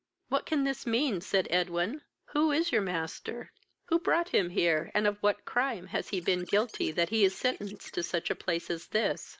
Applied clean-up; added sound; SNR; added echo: neural mask model Resemble Enhance denoiser.